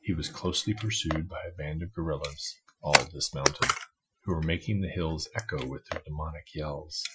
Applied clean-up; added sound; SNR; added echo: classical method Wiener filter.